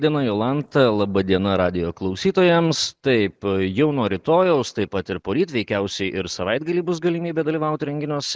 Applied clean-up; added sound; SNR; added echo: none; none; none; none.